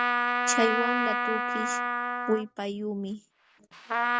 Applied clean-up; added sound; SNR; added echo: none; Trumpet; -3 dB; none.